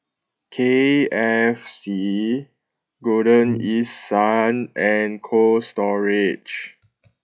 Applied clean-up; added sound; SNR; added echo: classical method log-MMSE.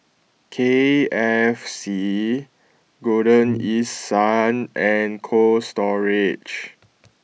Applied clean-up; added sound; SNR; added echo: none; Brass instrument; 11 dB; none.